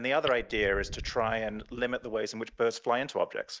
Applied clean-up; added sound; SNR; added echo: neural mask model DeepFilterNet 3.